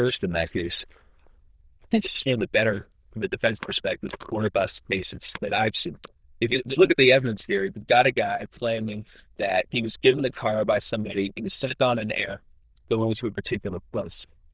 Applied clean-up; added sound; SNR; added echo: neural diffusion model UNIVERSE++.